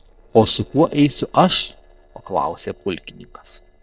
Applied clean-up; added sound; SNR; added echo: neural separator model SepFormer DNS4.